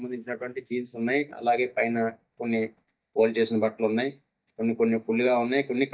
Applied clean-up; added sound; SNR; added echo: neural mask model DeepFilterNet 3.